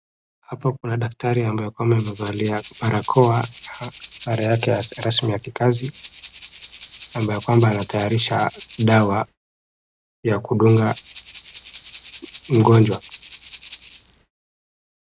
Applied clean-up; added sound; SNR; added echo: none; Rattle (instrument); 17 dB; none.